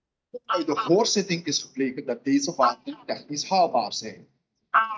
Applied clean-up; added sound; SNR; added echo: neural mask model DeepFilterNet 3.